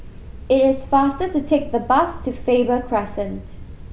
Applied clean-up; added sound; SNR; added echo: none; Cricket; 10 dB; none.